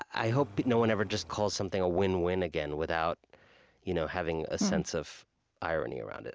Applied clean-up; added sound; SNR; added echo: none; Engine; 19 dB; none.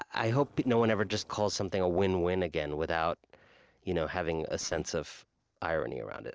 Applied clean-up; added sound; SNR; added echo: neural separator model SepFormer DNS4.